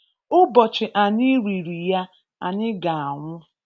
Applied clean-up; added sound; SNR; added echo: none; none; none; none.